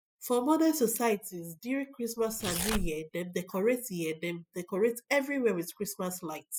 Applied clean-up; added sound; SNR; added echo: classical method spectral subtraction.